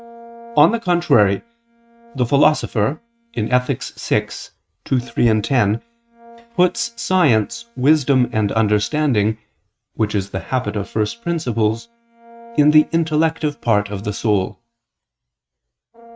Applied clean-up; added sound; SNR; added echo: neural mask model RNNoise.